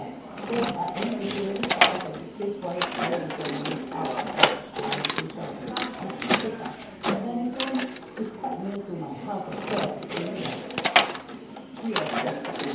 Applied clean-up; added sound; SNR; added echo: none; Keys jangling; -4 dB; reverberation time 0.8 s.